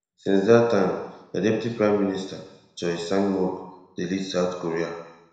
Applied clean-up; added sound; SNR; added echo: none; none; none; reverberation time 1.0 s.